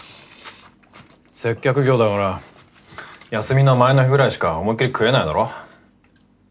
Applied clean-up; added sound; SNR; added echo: none; none; none; none.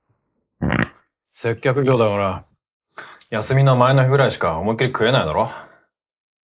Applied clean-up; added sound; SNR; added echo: neural mask model Resemble Enhance denoiser.